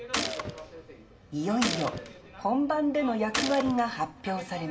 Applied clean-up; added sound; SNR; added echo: none; Gunshot, gunfire; 6 dB; reverberation time 0.8 s.